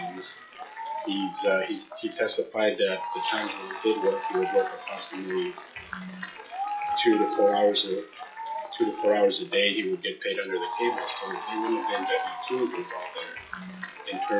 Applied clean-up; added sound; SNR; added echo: classical method WPE with log-MMSE.